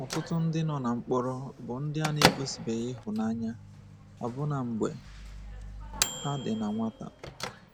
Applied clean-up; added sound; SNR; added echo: none; Microwave oven / Bell; 3 dB; none.